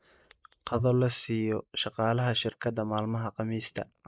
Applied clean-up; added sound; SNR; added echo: neural mask model Resemble Enhance denoiser.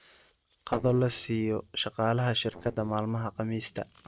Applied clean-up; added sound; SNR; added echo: neural separator model SepFormer DNS4.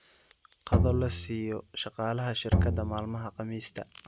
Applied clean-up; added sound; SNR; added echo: none; Bowed string instrument; -3 dB; none.